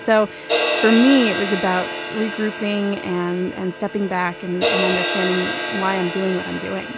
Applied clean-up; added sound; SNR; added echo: none; Crash cymbal; 4 dB; none.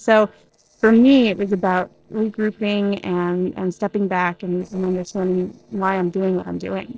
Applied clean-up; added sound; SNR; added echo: neural separator model SepFormer DNS4.